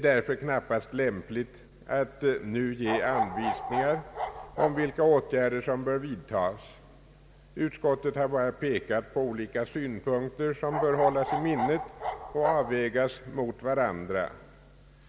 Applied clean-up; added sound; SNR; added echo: none; Bark; 3 dB; none.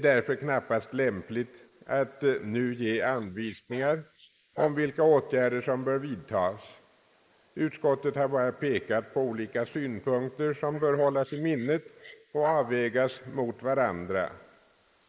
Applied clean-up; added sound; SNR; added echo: neural mask model Resemble Enhance denoiser.